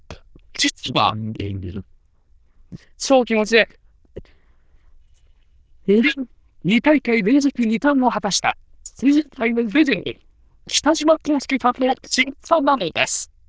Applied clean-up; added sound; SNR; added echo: neural diffusion model UNIVERSE++.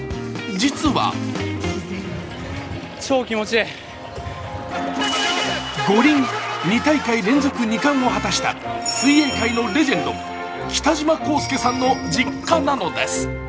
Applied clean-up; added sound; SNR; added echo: none; Toilet flush / Gurgling; 16 dB; none.